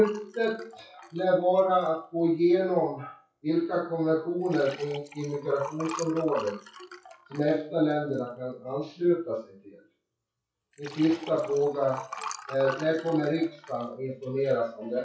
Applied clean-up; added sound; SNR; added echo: classical method WPE with log-MMSE.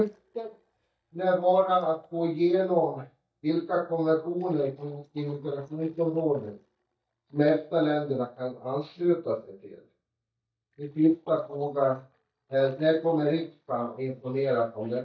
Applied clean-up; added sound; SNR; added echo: neural mask model DeepFilterNet 3.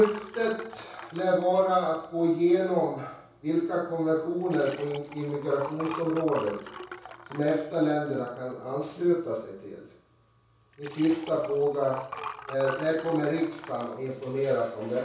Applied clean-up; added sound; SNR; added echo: none; Liquid; 16 dB; reverberation time 0.6 s.